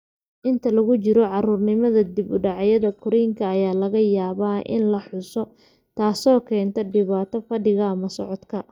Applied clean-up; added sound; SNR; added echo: neural mask model DeepFilterNet 3.